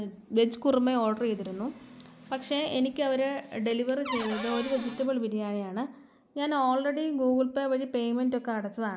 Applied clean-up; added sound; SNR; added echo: none; Cupboard open or close / Door; 8 dB; none.